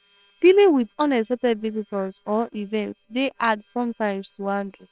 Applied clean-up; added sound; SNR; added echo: neural separator model SepFormer WHAM!.